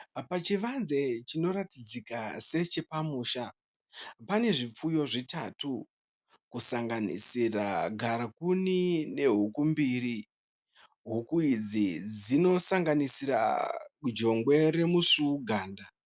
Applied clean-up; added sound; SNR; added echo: none; none; none; none.